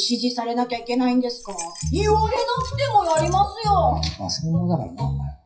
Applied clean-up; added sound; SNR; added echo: classical method WPE with log-MMSE.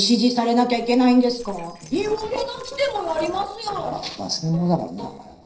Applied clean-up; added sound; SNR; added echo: neural separator model SepFormer DNS4.